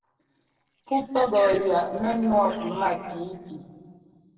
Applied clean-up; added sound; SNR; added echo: neural separator model SepFormer DNS4.